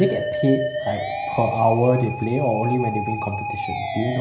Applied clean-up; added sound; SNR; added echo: none; Musical instrument; 5 dB; reverberation time 0.5 s.